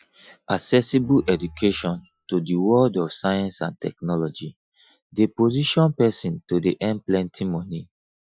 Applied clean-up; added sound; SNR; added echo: classical method Wiener filter.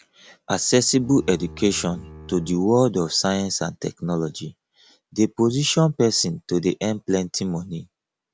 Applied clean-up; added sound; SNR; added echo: none; Bowed string instrument; 19 dB; none.